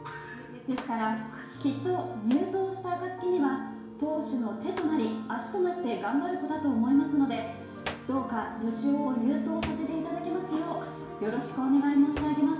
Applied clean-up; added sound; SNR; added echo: none; Hands; 20 dB; reverberation time 0.7 s.